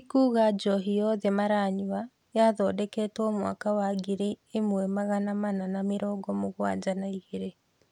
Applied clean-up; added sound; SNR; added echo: none; none; none; none.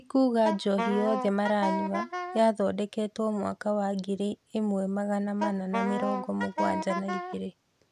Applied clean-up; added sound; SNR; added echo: none; Wind instrument, woodwind instrument; 4 dB; none.